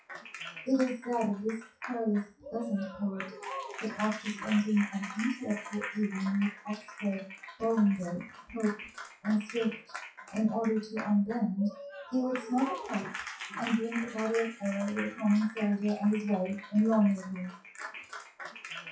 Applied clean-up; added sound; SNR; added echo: classical method WPE with log-MMSE.